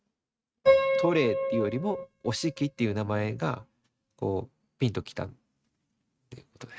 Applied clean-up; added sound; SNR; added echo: neural mask model RNNoise.